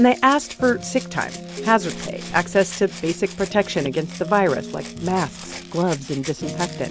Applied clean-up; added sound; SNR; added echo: none; Rattle (instrument); 17 dB; none.